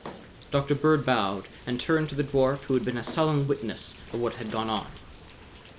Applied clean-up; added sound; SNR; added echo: none; Rain + Drawer open or close; 17 dB; none.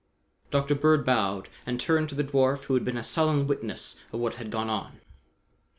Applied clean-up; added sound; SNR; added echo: none; none; none; none.